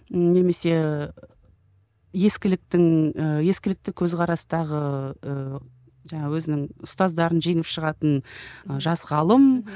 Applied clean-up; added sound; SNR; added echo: none; none; none; none.